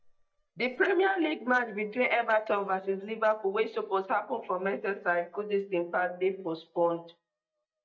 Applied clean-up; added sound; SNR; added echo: neural mask model DeepFilterNet 3.